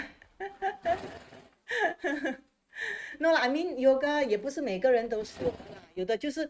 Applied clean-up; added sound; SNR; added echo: neural mask model RNNoise.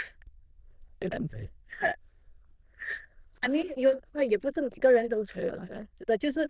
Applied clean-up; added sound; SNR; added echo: neural diffusion model UNIVERSE++.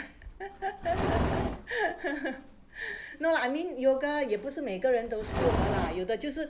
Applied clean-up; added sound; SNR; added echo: none; Livestock, farm animals, working animals; 4 dB; none.